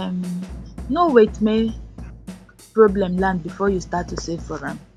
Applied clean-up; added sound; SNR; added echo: none; Drum / Drum kit; 14 dB; none.